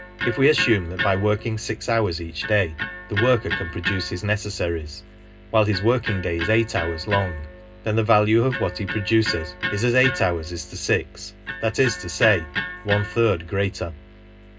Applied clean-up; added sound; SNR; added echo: none; Electric guitar; 9 dB; reverberation time 0.2 s.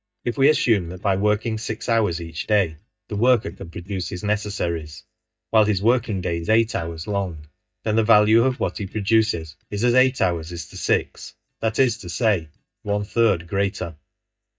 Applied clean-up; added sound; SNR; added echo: neural mask model DeepFilterNet 3.